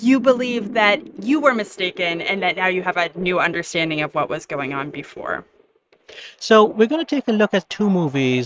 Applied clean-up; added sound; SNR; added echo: neural mask model RNNoise.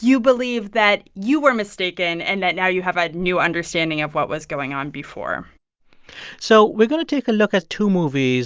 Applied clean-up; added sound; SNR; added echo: none; none; none; none.